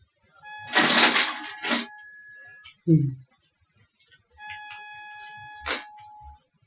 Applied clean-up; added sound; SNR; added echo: classical method Wiener filter.